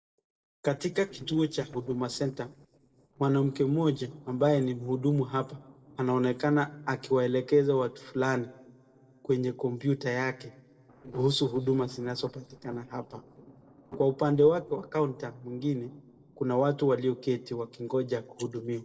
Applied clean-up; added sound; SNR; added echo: neural separator model SepFormer DNS4.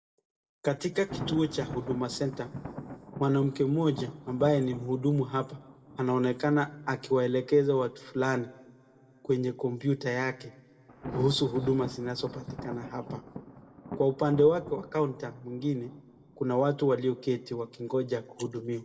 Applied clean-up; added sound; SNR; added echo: none; Thunder; 15 dB; reverberation time 1.2 s.